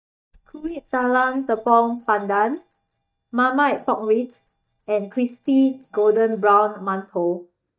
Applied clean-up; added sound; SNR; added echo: neural mask model DeepFilterNet 3.